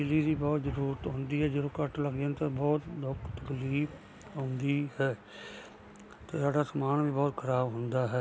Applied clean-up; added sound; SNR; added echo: none; none; none; none.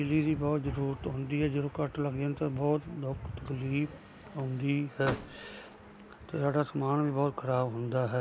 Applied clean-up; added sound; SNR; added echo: none; Slam / Microwave oven; 8 dB; none.